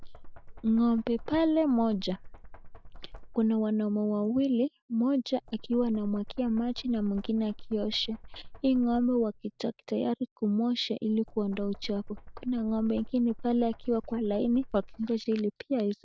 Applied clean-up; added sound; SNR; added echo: none; Knock; 15 dB; none.